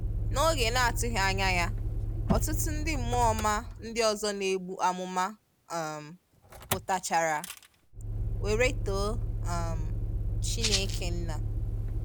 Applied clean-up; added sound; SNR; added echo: none; Rattle (instrument) + Motor vehicle (road); 0 dB; none.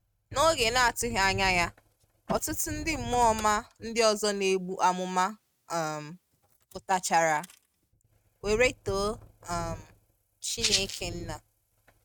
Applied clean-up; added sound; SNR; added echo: neural mask model RNNoise.